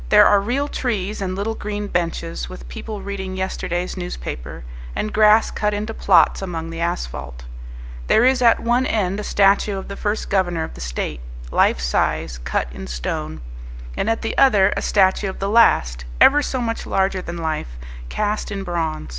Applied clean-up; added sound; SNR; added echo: none; none; none; none.